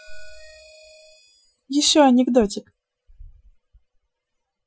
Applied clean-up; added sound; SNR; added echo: classical method Wiener filter.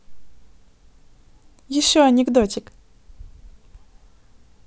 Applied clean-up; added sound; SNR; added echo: none; none; none; none.